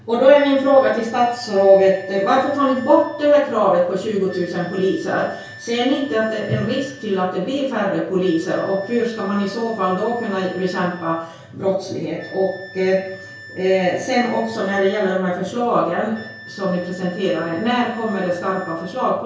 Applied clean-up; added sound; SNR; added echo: none; Wind instrument, woodwind instrument; 20 dB; reverberation time 0.6 s.